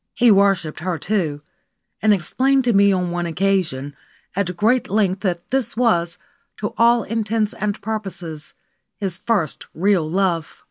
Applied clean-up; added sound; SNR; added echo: none; none; none; none.